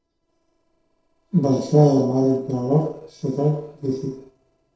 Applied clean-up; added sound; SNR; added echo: neural separator model SepFormer DNS4.